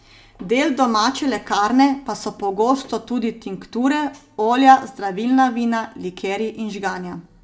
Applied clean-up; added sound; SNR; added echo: none; none; none; reverberation time 0.3 s.